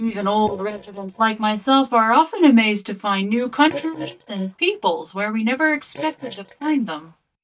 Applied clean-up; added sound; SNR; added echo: neural mask model DeepFilterNet 3.